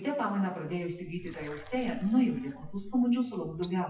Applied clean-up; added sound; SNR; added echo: classical method WPE with log-MMSE.